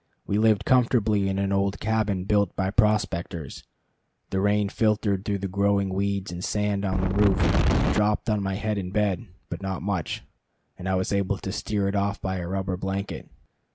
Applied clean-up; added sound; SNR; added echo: none; Wind; -3 dB; none.